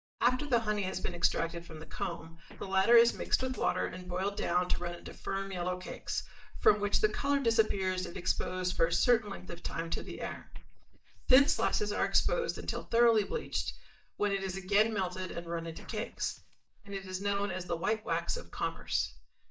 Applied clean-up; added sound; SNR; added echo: neural mask model DeepFilterNet 3.